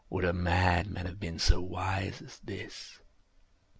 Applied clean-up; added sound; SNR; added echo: none; none; none; none.